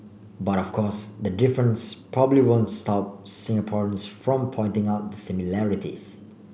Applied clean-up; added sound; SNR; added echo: none; none; none; none.